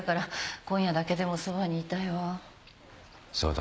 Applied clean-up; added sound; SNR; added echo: none; none; none; none.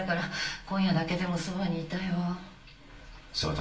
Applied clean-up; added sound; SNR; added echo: none; none; none; reverberation time 0.3 s.